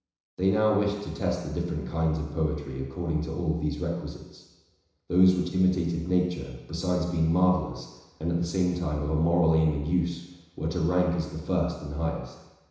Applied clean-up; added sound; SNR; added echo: none; none; none; reverberation time 1.0 s.